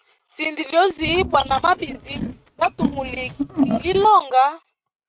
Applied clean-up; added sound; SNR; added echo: neural mask model RNNoise.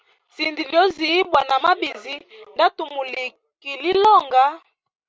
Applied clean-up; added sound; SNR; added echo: none; none; none; none.